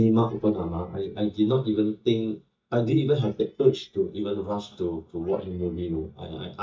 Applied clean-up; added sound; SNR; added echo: neural mask model DeepFilterNet 3.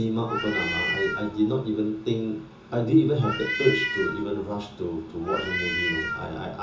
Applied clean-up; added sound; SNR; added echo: none; Meow; 4 dB; reverberation time 0.6 s.